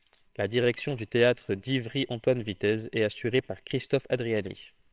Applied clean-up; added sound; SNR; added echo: neural separator model SepFormer WHAMR!.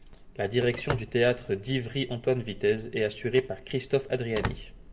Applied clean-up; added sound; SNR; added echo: none; Telephone; 12 dB; reverberation time 0.7 s.